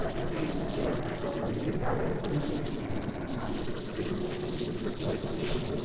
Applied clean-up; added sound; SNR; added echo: neural separator model SepFormer DNS4.